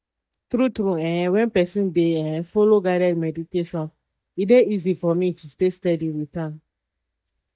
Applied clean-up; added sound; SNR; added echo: neural mask model DeepFilterNet 3.